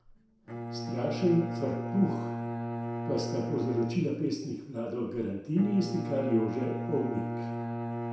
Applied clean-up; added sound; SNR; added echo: none; Bowed string instrument; 4 dB; reverberation time 0.7 s.